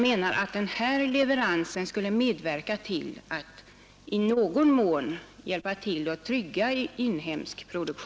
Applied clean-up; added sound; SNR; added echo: none; none; none; none.